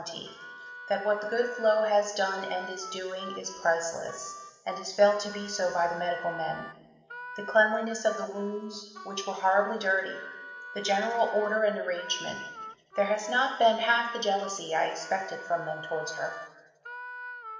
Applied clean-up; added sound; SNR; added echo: none; Harmonica; 14 dB; reverberation time 1.2 s.